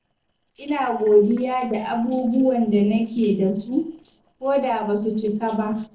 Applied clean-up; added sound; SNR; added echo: neural separator model SepFormer DNS4.